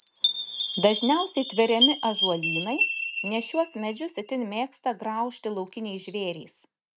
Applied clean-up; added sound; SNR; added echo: neural mask model RNNoise.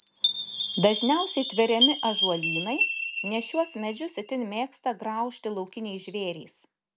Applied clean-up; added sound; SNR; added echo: none; Chime; -4 dB; none.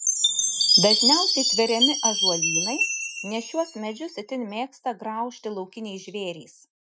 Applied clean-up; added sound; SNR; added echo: classical method Wiener filter.